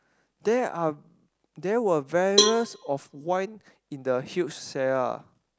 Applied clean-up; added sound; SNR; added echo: none; Cowbell; 2 dB; none.